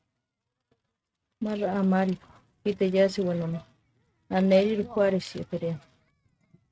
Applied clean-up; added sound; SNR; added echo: neural mask model RNNoise.